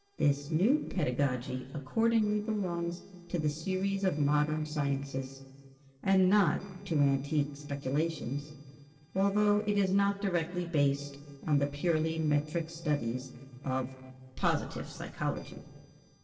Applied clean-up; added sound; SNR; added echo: neural separator model SepFormer DNS4.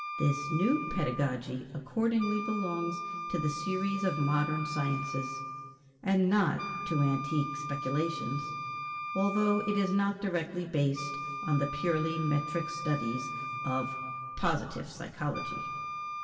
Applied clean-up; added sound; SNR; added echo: none; Wind instrument, woodwind instrument; 7 dB; reverberation time 2.1 s.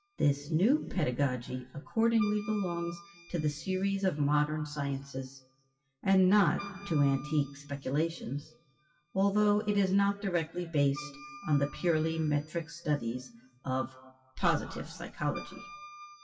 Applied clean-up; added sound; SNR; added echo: classical method WPE with log-MMSE.